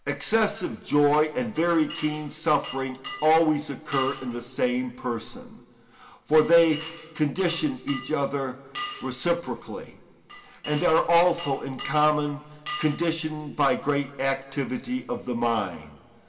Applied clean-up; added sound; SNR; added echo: none; Glass; 13 dB; reverberation time 1.4 s.